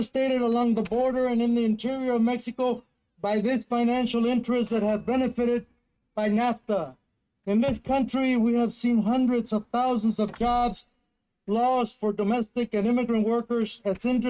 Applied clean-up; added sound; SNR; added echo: neural mask model RNNoise.